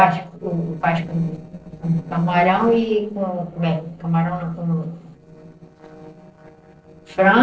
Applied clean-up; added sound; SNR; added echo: neural separator model SepFormer DNS4.